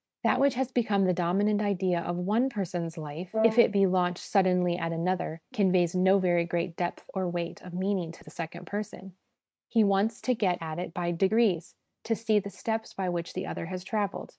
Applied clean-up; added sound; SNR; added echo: neural mask model RNNoise.